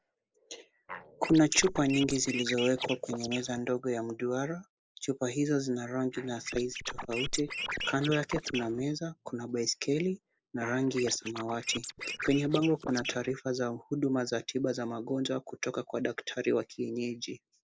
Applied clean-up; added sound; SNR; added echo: neural mask model Resemble Enhance denoiser.